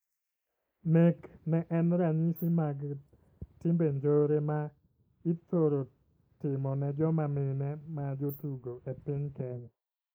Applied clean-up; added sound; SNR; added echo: neural mask model Resemble Enhance denoiser.